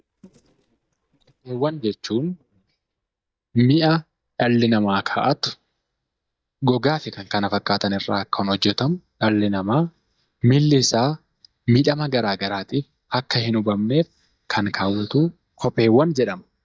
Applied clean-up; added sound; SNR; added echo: neural mask model DeepFilterNet 3.